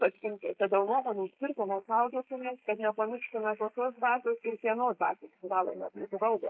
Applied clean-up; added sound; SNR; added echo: neural mask model Resemble Enhance denoiser.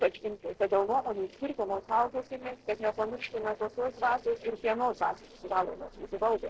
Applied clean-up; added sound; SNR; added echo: neural separator model SepFormer DNS4.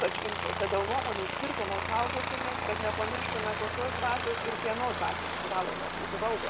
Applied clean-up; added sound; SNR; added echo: none; Aircraft; 0 dB; none.